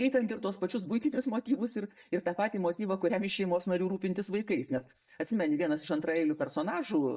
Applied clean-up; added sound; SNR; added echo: neural mask model DeepFilterNet 3.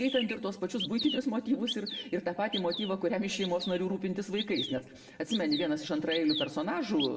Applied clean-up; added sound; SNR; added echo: none; Bird vocalization, bird call, bird song; 9 dB; reverberation time 0.9 s.